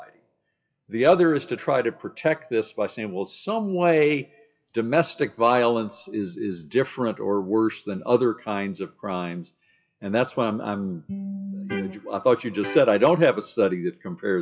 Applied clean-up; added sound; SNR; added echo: classical method WPE with log-MMSE.